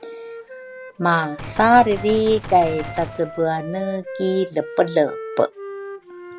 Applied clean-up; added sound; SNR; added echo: none; Gunshot, gunfire + Wind instrument, woodwind instrument; 12 dB; none.